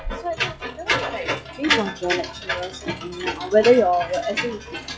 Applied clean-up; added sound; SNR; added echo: classical method log-MMSE.